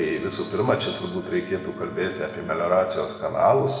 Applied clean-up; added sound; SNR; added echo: none; Wind instrument, woodwind instrument; 17 dB; reverberation time 1.7 s.